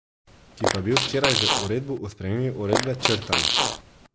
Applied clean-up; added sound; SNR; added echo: none; Fart; -2 dB; none.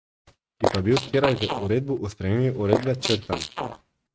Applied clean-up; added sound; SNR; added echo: neural mask model RNNoise.